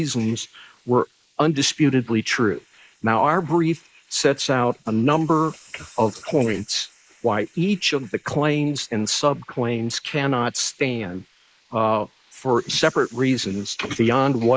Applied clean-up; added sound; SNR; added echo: neural mask model Resemble Enhance denoiser.